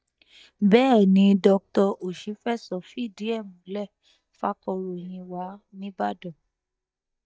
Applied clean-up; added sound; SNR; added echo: neural mask model DeepFilterNet 3.